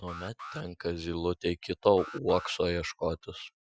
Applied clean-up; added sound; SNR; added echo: classical method Wiener filter.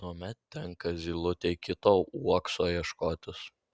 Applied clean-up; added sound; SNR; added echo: none; none; none; none.